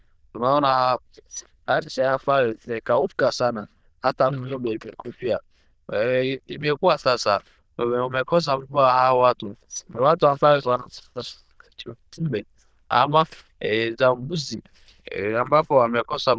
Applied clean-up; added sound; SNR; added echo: neural diffusion model UNIVERSE++.